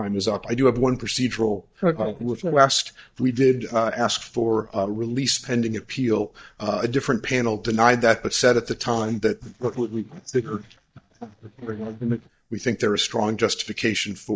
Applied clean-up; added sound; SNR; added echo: neural mask model DeepFilterNet 3.